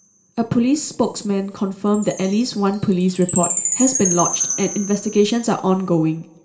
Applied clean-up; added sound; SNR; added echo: none; Chime; 7 dB; reverberation time 1.4 s.